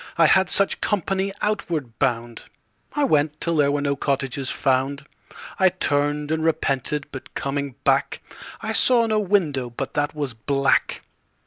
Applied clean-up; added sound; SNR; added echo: none; none; none; none.